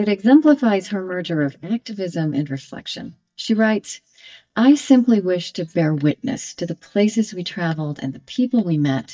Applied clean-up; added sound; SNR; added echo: neural mask model DeepFilterNet 3.